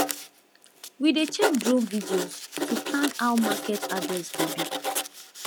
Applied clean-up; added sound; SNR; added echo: none; Writing; 3 dB; none.